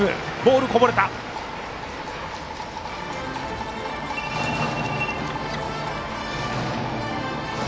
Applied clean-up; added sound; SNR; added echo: none; Subway, metro, underground; 11 dB; none.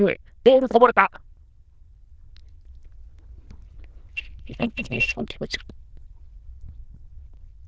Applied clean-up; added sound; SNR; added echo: neural diffusion model UNIVERSE++.